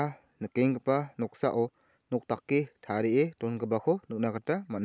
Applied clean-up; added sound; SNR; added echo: none; none; none; none.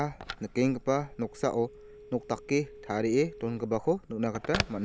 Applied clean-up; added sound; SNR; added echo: none; Telephone; 11 dB; none.